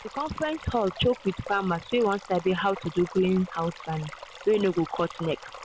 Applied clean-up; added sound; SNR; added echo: none; Stream; 16 dB; none.